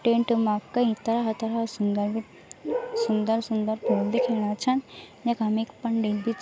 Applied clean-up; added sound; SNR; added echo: none; none; none; none.